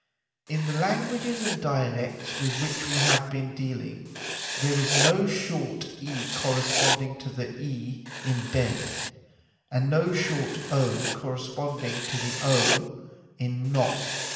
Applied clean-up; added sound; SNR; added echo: none; Writing; 4 dB; reverberation time 1.2 s.